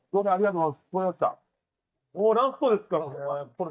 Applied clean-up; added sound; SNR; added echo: neural mask model DeepFilterNet 3.